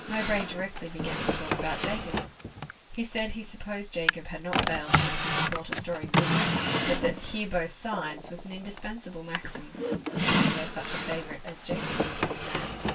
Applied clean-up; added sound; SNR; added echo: none; Drawer open or close; -4 dB; reverberation time 0.1 s.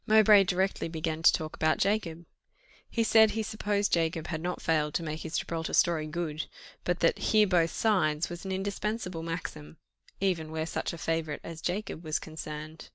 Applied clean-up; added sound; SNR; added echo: none; none; none; none.